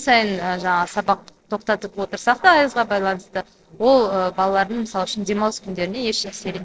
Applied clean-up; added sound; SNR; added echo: neural separator model SepFormer DNS4.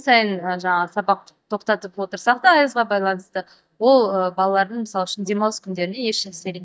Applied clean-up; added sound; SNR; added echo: neural mask model DeepFilterNet 3.